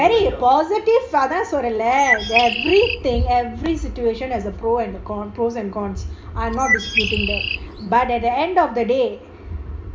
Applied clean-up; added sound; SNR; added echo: none; Bird; 4 dB; reverberation time 0.2 s.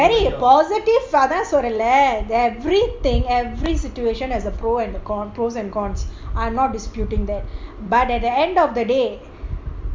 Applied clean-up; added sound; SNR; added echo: none; none; none; none.